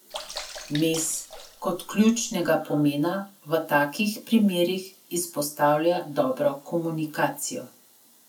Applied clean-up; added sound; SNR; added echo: none; Sink (filling or washing) / Water / Splash, splatter; 14 dB; none.